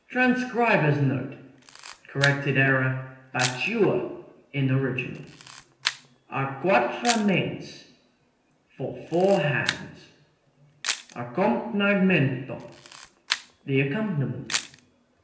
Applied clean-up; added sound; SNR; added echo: none; Camera; 12 dB; reverberation time 0.9 s.